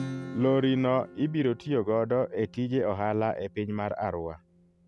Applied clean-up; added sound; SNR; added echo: none; Acoustic guitar / Strum; 16 dB; none.